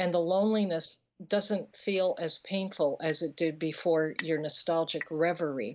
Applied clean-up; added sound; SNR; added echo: neural mask model Resemble Enhance denoiser.